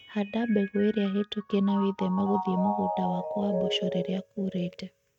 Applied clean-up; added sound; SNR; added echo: neural mask model RNNoise.